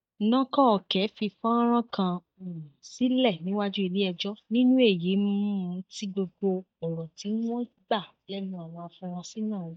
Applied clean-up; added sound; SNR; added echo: neural mask model DeepFilterNet 3.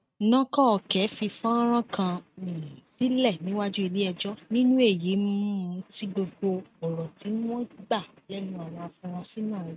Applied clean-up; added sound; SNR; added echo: neural mask model RNNoise.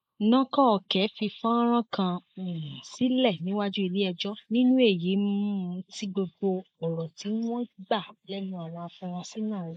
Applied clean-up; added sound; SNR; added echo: neural mask model Resemble Enhance denoiser.